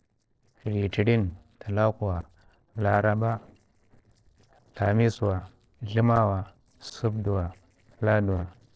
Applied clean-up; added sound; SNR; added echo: neural separator model SepFormer DNS4.